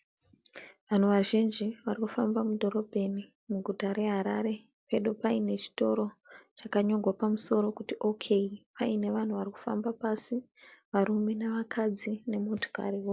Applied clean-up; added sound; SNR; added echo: none; none; none; none.